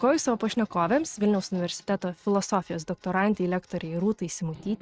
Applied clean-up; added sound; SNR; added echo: neural mask model RNNoise.